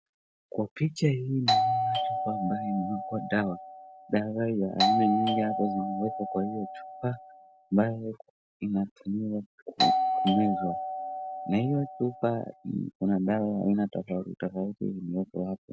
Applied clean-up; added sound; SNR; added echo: none; Doorbell; 0 dB; none.